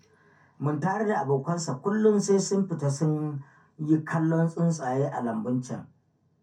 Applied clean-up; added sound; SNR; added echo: none; none; none; reverberation time 0.3 s.